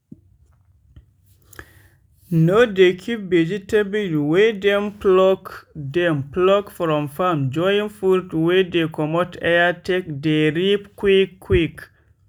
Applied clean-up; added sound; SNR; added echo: none; none; none; none.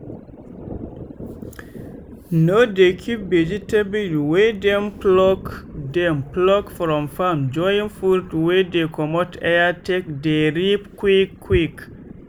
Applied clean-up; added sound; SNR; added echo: none; Thunder; 18 dB; none.